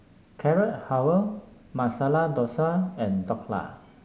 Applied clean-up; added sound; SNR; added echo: none; none; none; none.